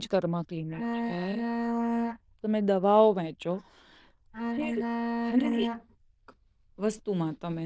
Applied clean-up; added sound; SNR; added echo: neural diffusion model UNIVERSE++.